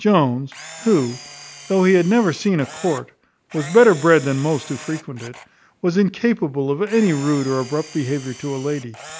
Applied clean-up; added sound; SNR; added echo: none; Camera; 19 dB; none.